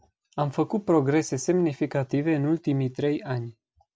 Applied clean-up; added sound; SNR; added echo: none; none; none; none.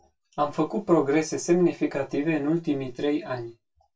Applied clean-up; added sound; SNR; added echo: none; none; none; reverberation time 0.2 s.